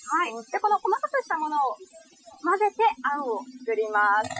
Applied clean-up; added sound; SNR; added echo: classical method Wiener filter.